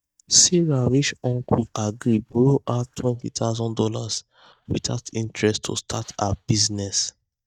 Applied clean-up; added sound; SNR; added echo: neural mask model DeepFilterNet 3.